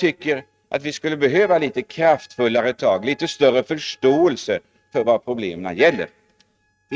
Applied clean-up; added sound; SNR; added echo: neural mask model RNNoise.